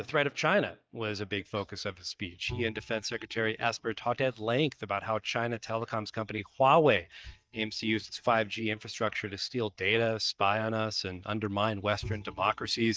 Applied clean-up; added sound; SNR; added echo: neural mask model DeepFilterNet 3.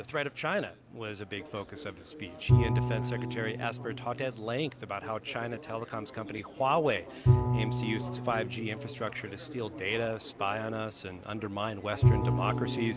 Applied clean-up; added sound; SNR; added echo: none; Bowed string instrument; -1 dB; none.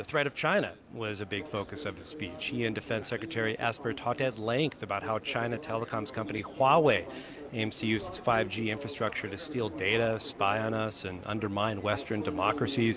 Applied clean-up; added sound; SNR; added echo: none; none; none; none.